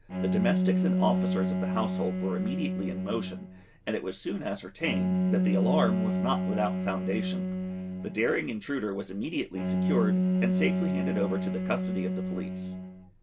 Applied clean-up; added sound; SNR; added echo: none; Bowed string instrument; -3 dB; none.